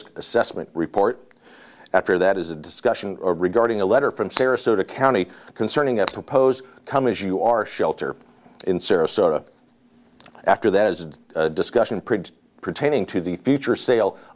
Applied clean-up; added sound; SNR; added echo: none; Shatter; 16 dB; none.